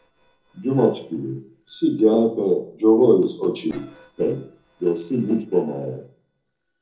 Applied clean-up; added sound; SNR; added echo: neural separator model SepFormer DNS4.